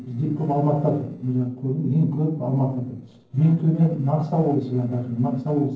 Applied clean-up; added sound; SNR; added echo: neural separator model SepFormer DNS4.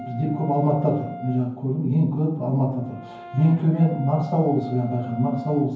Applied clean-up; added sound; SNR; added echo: none; Brass instrument; 16 dB; reverberation time 0.9 s.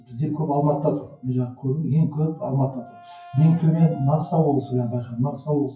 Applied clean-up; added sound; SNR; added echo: classical method WPE with log-MMSE.